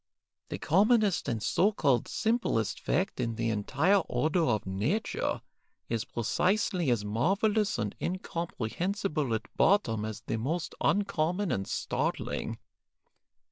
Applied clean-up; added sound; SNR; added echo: none; none; none; none.